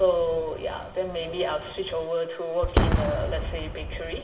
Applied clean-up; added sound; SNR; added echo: none; Fireworks; 2 dB; reverberation time 0.7 s.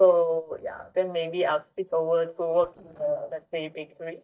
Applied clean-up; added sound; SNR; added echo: neural mask model DeepFilterNet 3.